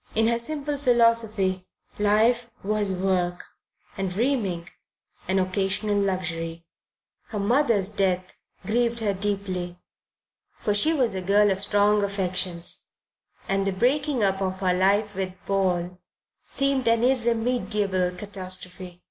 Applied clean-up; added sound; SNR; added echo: none; none; none; none.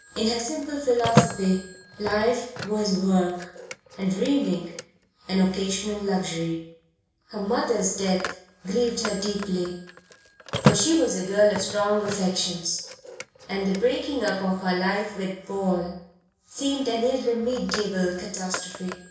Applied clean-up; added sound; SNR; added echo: none; Telephone; 8 dB; reverberation time 0.6 s.